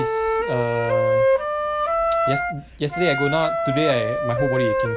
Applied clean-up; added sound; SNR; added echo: none; Wind instrument, woodwind instrument; -3 dB; none.